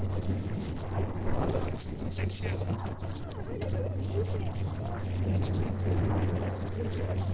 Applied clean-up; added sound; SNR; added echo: neural separator model SepFormer DNS4.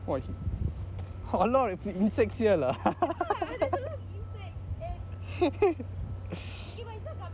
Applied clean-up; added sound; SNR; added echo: none; none; none; none.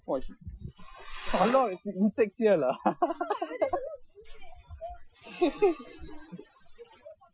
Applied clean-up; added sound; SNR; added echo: classical method Wiener filter.